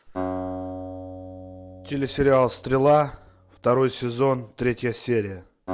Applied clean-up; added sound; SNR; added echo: none; Acoustic guitar; 13 dB; none.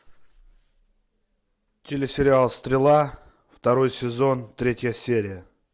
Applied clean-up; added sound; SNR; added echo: none; none; none; none.